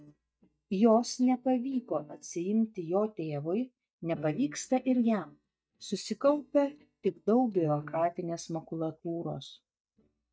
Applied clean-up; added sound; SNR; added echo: neural mask model DeepFilterNet 3.